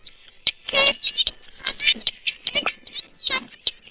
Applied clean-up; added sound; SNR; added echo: neural separator model SepFormer WHAM!.